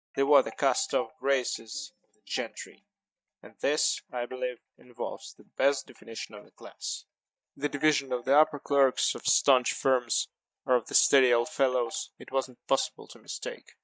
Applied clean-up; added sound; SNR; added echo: neural mask model DeepFilterNet 3.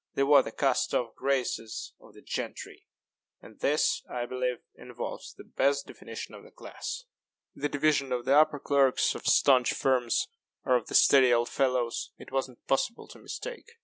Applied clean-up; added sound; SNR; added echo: none; none; none; none.